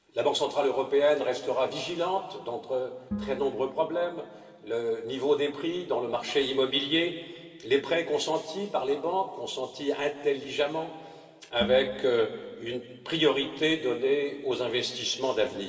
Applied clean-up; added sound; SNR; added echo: none; Bowed string instrument; 16 dB; reverberation time 1.8 s.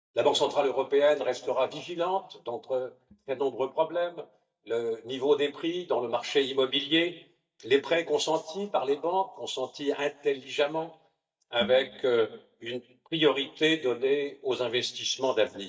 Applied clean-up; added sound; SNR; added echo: neural mask model DeepFilterNet 3.